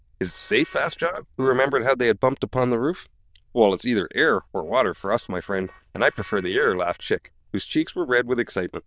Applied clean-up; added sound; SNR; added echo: neural diffusion model UNIVERSE++.